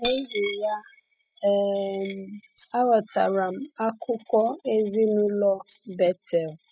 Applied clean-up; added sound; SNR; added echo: classical method spectral subtraction.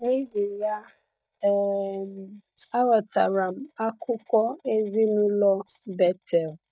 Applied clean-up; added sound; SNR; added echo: neural mask model DeepFilterNet 3.